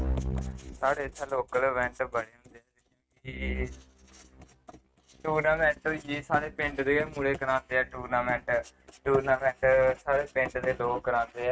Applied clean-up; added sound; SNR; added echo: neural mask model RNNoise.